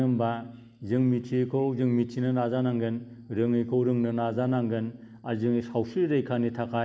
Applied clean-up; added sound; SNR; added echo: none; none; none; none.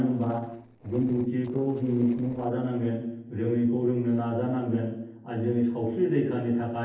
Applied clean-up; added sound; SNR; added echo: neural separator model SepFormer DNS4.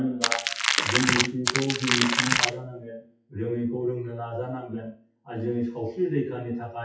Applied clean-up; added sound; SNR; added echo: classical method WPE with log-MMSE.